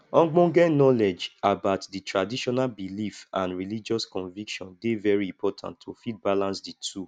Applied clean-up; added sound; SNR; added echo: none; none; none; none.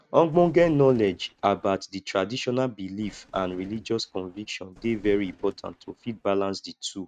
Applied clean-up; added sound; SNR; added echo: neural mask model RNNoise.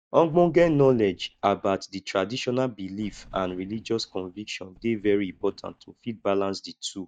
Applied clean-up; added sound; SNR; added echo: neural mask model DeepFilterNet 3.